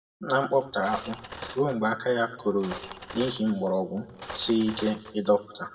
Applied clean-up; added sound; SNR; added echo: none; Cutlery, silverware; 12 dB; reverberation time 1.4 s.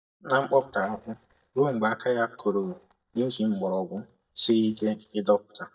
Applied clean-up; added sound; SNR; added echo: neural mask model DeepFilterNet 3.